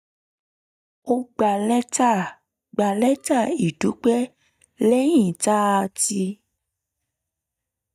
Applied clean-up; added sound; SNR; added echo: neural mask model DeepFilterNet 3.